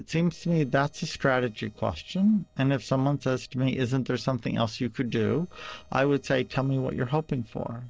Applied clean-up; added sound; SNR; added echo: neural separator model SepFormer DNS4.